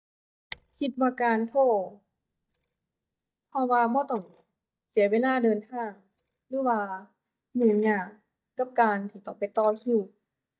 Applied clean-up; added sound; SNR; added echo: neural mask model DeepFilterNet 3.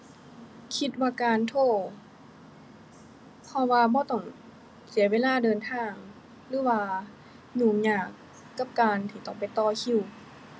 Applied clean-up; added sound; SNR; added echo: none; none; none; none.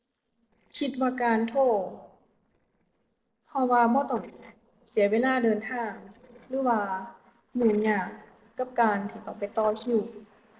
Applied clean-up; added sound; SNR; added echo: neural separator model SepFormer DNS4.